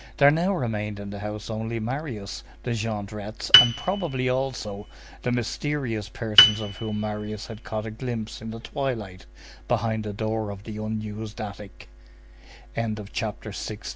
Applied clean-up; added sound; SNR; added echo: none; Piano; -4 dB; none.